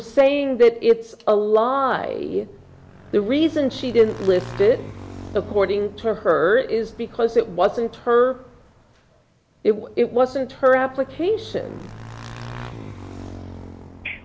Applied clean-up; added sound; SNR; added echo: none; Motorcycle / Engine; 18 dB; none.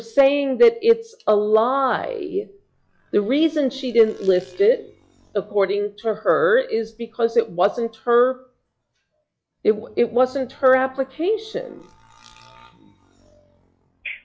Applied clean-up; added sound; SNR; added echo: classical method log-MMSE.